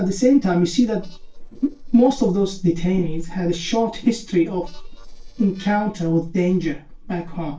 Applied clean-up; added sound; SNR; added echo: neural separator model SepFormer DNS4.